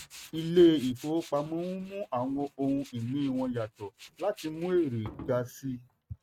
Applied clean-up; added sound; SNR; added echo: neural mask model RNNoise.